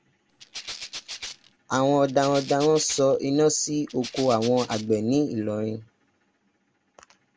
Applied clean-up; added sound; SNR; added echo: none; Rattle (instrument); 14 dB; none.